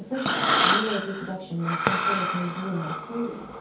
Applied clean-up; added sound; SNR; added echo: none; Breathing; -4 dB; reverberation time 0.6 s.